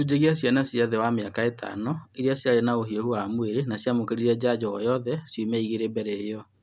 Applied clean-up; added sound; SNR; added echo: none; none; none; none.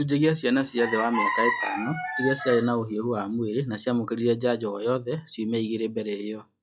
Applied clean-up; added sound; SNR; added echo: classical method log-MMSE.